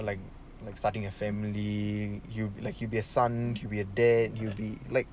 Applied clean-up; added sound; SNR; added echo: none; Whoosh, swoosh, swish; 20 dB; none.